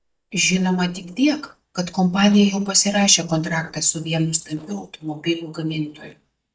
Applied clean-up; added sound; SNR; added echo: neural mask model DeepFilterNet 3.